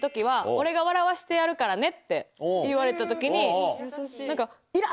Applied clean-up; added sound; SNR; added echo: none; none; none; none.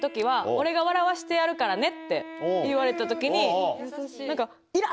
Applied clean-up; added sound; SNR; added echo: none; Wind instrument, woodwind instrument; 17 dB; none.